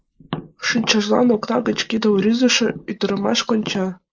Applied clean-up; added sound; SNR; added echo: neural mask model Resemble Enhance denoiser.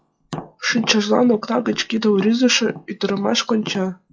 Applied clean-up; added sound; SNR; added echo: classical method log-MMSE.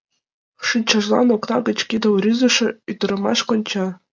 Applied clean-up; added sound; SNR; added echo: none; none; none; none.